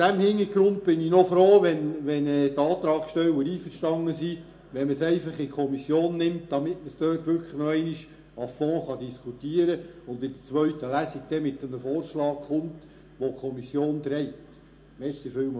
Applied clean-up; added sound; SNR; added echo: none; none; none; reverberation time 0.3 s.